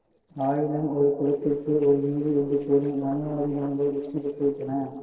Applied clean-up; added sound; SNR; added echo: neural separator model SepFormer DNS4.